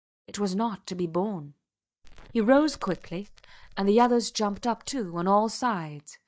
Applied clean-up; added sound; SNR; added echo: neural mask model DeepFilterNet 3.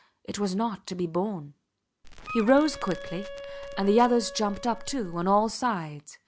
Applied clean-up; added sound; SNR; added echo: none; Crackle + Wind instrument, woodwind instrument; 12 dB; none.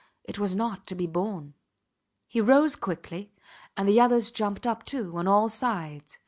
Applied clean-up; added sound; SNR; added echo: none; none; none; none.